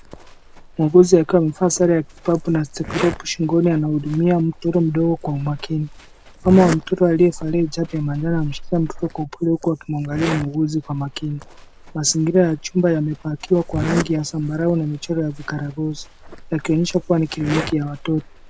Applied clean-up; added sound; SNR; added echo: none; Livestock, farm animals, working animals + Zipper (clothing); 13 dB; none.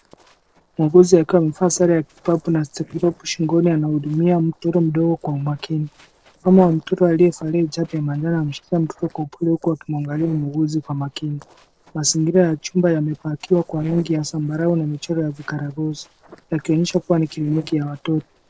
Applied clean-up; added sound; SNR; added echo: neural separator model SepFormer DNS4.